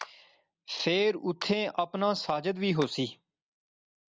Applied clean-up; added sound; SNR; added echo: none; Clapping; 20 dB; none.